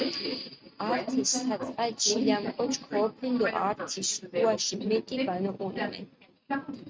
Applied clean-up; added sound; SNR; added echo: neural mask model RNNoise.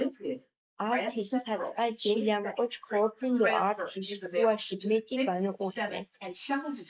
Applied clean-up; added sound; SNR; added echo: neural mask model Resemble Enhance denoiser.